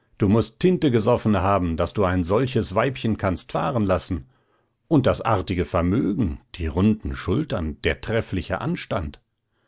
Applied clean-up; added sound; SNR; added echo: none; none; none; none.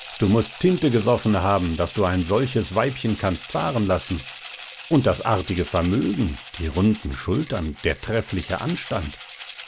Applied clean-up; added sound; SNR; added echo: none; Rattle (instrument); 17 dB; none.